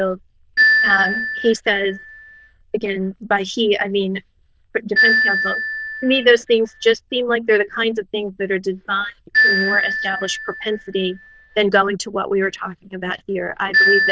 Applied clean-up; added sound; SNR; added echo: neural diffusion model UNIVERSE++.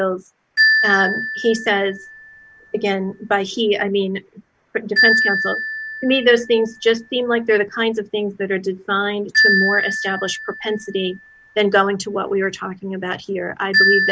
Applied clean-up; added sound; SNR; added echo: none; Marimba, xylophone; 2 dB; none.